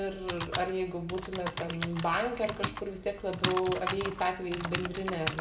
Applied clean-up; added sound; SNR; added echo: none; Typing; 3 dB; reverberation time 1.1 s.